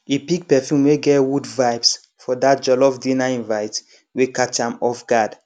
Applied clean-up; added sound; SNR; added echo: none; none; none; none.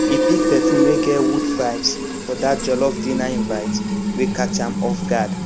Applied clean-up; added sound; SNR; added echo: none; Fill (with liquid); -2 dB; none.